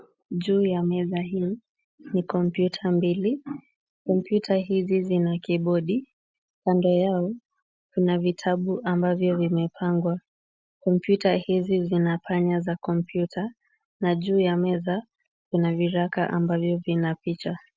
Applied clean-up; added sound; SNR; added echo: none; none; none; none.